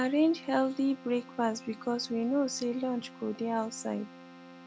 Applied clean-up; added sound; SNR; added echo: none; Keyboard (musical); 19 dB; none.